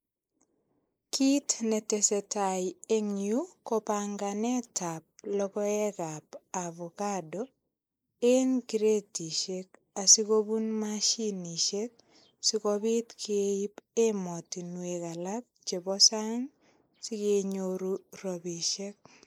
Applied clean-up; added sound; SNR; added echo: neural mask model Resemble Enhance denoiser.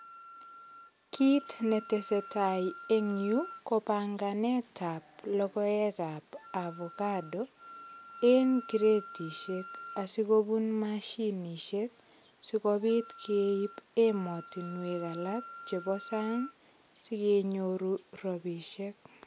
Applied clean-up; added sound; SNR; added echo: none; Wind instrument, woodwind instrument; 20 dB; none.